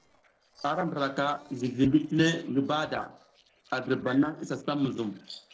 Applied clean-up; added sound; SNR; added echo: neural separator model SepFormer DNS4.